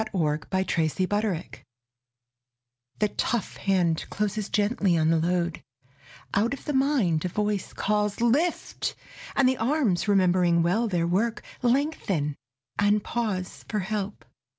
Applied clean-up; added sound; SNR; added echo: none; none; none; none.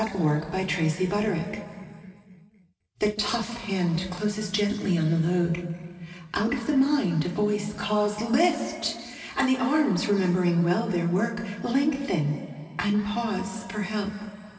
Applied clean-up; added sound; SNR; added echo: none; none; none; reverberation time 2.5 s.